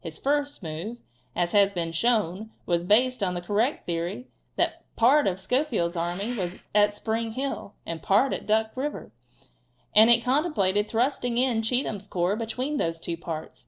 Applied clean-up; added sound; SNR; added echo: neural separator model SepFormer DNS4.